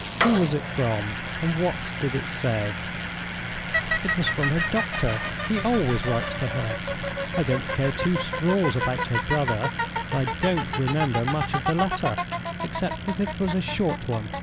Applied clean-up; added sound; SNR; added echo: none; Bicycle; 1 dB; none.